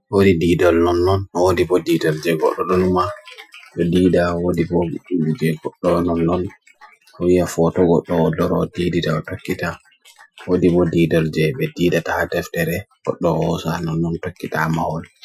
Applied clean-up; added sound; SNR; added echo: classical method Wiener filter.